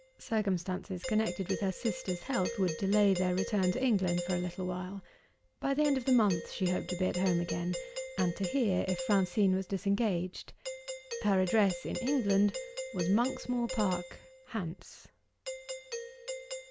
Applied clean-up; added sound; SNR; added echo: none; Doorbell; 10 dB; none.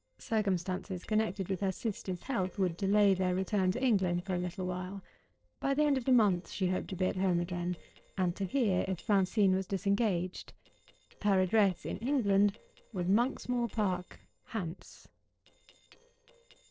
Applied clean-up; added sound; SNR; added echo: neural separator model SepFormer DNS4.